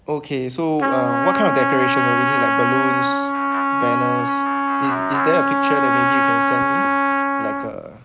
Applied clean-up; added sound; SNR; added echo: none; Trumpet; -5 dB; none.